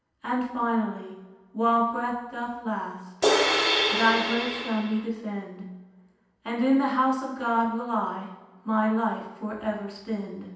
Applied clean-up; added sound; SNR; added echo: none; Crash cymbal; -3 dB; reverberation time 0.9 s.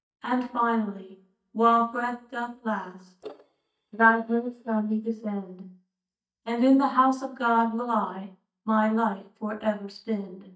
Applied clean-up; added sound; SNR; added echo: neural mask model DeepFilterNet 3.